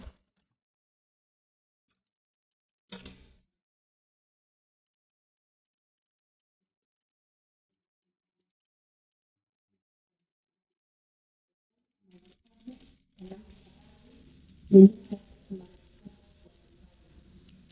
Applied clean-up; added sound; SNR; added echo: neural mask model DeepFilterNet 3.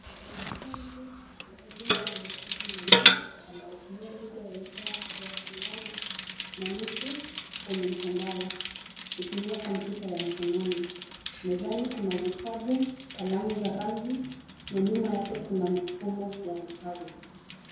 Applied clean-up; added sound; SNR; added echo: none; Bicycle; 0 dB; reverberation time 0.9 s.